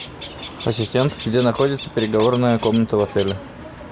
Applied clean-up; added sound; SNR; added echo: none; Bird; 16 dB; none.